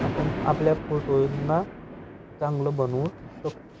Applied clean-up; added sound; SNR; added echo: none; Thunder; 7 dB; none.